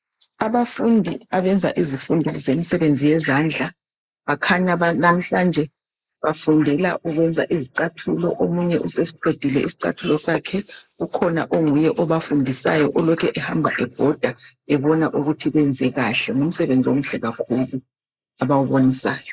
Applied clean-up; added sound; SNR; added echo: neural mask model Resemble Enhance denoiser.